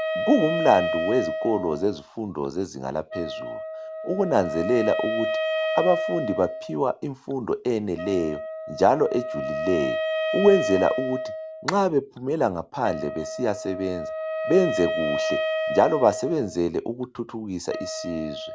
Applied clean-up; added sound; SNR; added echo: none; Wind instrument, woodwind instrument; 4 dB; none.